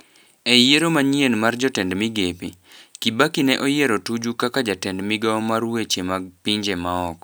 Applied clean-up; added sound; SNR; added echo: none; none; none; none.